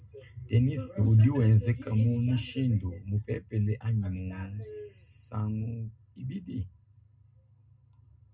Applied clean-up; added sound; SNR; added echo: none; none; none; reverberation time 0.2 s.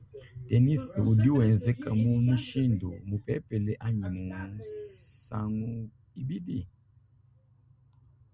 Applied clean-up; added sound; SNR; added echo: none; none; none; none.